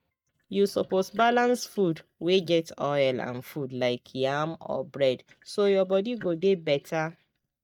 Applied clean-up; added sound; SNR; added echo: neural mask model DeepFilterNet 3.